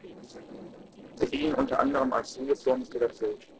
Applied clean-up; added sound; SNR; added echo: neural separator model SepFormer DNS4.